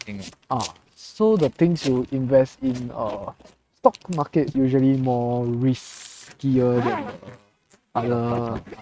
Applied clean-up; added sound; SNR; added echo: neural mask model RNNoise.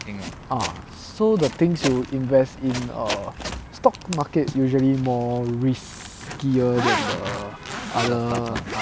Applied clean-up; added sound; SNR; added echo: none; Zipper (clothing); 9 dB; none.